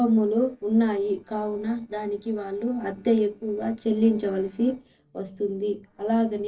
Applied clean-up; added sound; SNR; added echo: neural separator model SepFormer DNS4.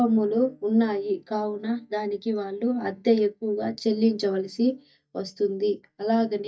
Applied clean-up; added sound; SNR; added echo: neural mask model DeepFilterNet 3.